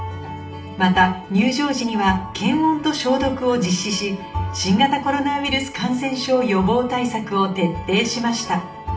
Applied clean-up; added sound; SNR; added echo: none; none; none; reverberation time 0.4 s.